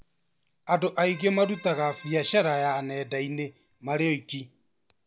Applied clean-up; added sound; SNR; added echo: none; Keyboard (musical); 20 dB; none.